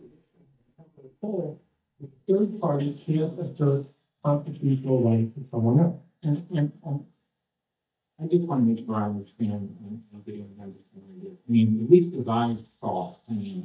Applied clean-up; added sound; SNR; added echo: neural mask model DeepFilterNet 3.